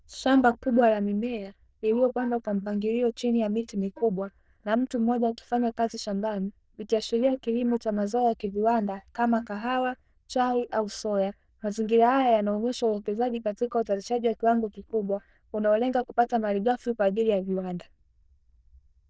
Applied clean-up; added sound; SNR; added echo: neural diffusion model UNIVERSE++.